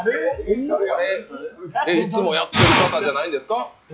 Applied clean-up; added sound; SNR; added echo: classical method log-MMSE.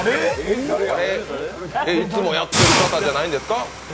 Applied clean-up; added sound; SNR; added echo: none; Hiss; 4 dB; none.